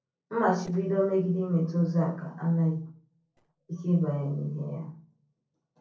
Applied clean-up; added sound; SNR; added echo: neural separator model SepFormer DNS4.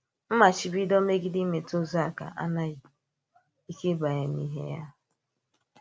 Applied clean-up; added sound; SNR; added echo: none; none; none; none.